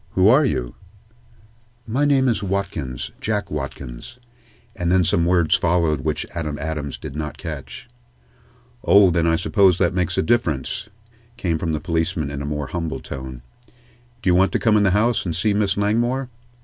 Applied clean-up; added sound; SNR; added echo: none; none; none; none.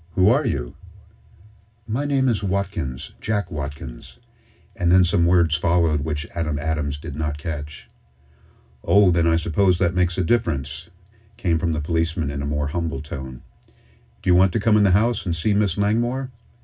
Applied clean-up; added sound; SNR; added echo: none; none; none; reverberation time 0.4 s.